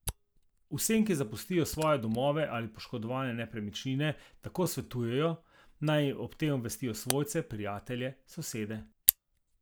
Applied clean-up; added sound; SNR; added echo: none; Camera; 9 dB; none.